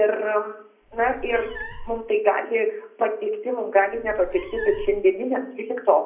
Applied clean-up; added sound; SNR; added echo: none; Meow; 14 dB; reverberation time 0.5 s.